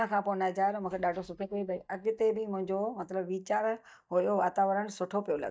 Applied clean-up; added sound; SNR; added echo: neural mask model DeepFilterNet 3.